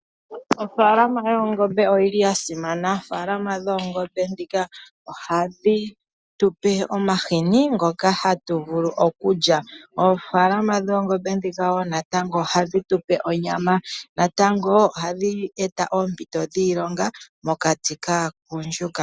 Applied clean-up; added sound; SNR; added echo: none; none; none; none.